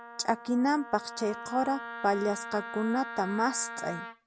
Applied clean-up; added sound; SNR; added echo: none; Wind instrument, woodwind instrument; 10 dB; none.